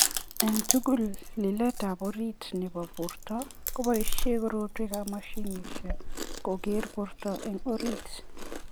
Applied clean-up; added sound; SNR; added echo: none; Chewing, mastication; 1 dB; none.